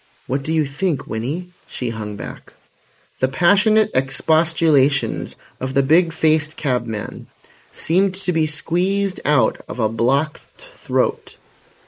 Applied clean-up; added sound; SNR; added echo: neural mask model Resemble Enhance denoiser.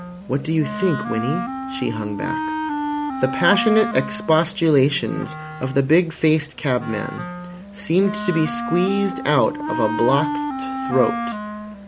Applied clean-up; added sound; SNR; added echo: none; Wind instrument, woodwind instrument; 6 dB; none.